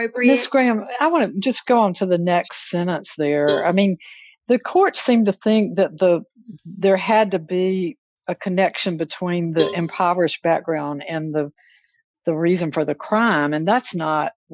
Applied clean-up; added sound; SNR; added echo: classical method Wiener filter.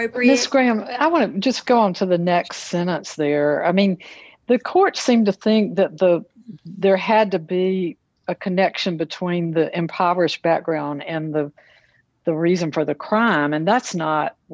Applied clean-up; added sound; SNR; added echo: none; none; none; none.